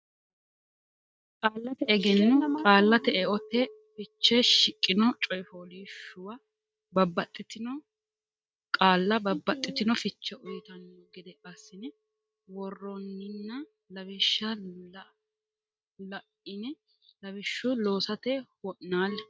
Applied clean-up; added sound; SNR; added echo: neural mask model DeepFilterNet 3.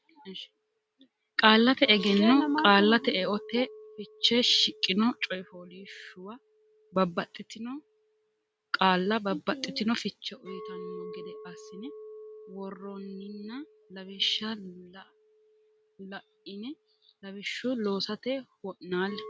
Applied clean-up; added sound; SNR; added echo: none; Chink, clink; 19 dB; none.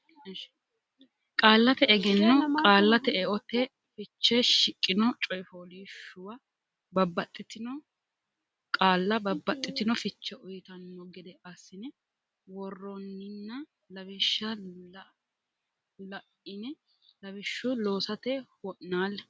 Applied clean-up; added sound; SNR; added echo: none; none; none; none.